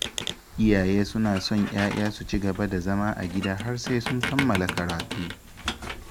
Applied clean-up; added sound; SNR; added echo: none; Squeak; 8 dB; none.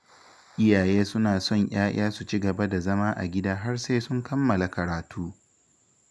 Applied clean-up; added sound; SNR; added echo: none; none; none; none.